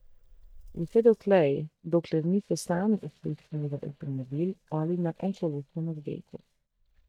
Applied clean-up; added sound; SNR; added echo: neural mask model DeepFilterNet 3.